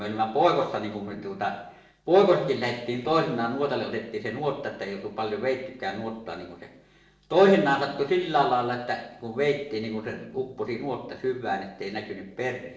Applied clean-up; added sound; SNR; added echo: neural separator model SepFormer DNS4.